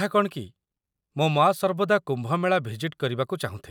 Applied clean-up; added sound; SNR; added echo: none; none; none; none.